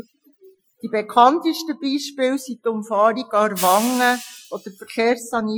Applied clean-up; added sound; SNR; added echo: classical method Wiener filter.